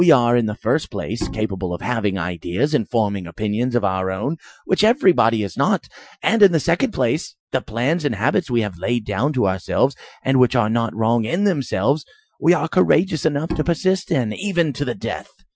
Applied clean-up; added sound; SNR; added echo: classical method Wiener filter.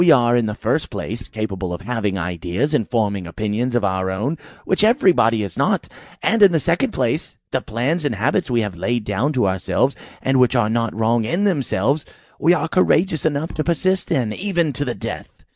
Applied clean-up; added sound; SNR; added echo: neural mask model DeepFilterNet 3.